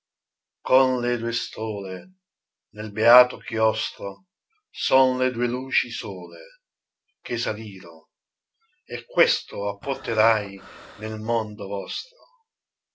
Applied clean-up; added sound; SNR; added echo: none; Breathing; 19 dB; none.